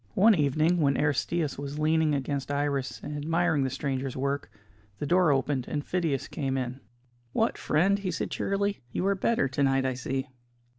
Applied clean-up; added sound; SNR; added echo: none; none; none; none.